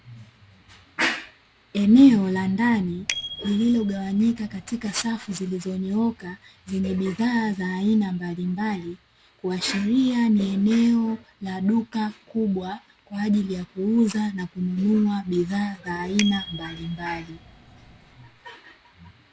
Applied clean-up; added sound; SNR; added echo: none; Bicycle bell; 14 dB; none.